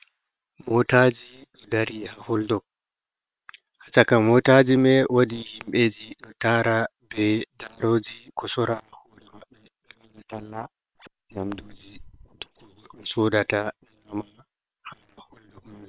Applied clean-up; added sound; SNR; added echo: neural separator model SepFormer WHAM!.